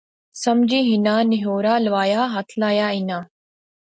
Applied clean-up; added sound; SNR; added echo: none; none; none; none.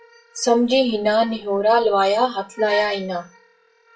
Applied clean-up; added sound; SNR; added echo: classical method WPE with log-MMSE.